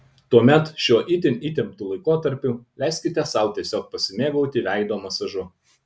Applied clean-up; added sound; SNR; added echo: none; none; none; none.